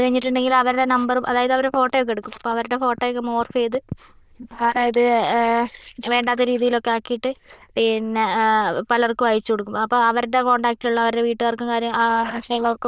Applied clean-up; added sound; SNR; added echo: neural diffusion model UNIVERSE++.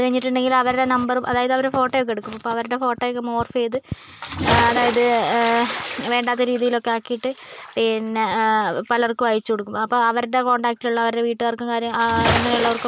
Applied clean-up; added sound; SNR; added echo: none; Bathtub (filling or washing) / Splash, splatter; 9 dB; none.